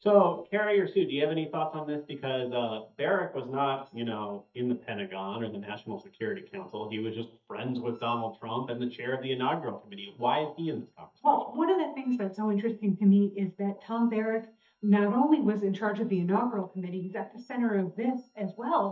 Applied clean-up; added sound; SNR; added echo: neural mask model DeepFilterNet 3.